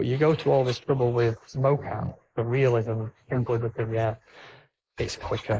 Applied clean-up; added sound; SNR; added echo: neural mask model Resemble Enhance denoiser.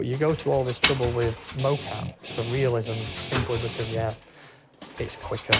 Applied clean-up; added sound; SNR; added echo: none; Guitar + Engine; 2 dB; none.